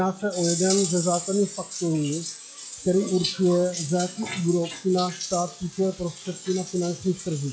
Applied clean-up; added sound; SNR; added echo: classical method log-MMSE.